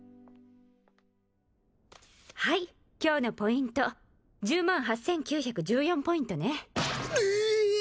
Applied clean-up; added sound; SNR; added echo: none; none; none; none.